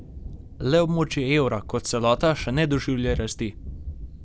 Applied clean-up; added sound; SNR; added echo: none; Thunder; 12 dB; none.